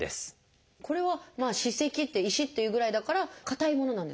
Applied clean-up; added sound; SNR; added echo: none; none; none; none.